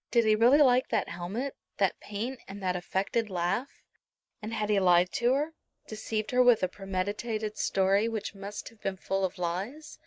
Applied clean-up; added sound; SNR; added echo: neural mask model Resemble Enhance denoiser.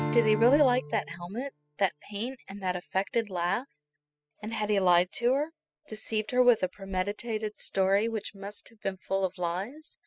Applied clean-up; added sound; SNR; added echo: classical method spectral subtraction.